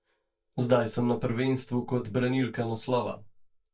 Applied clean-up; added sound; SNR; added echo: neural mask model DeepFilterNet 3.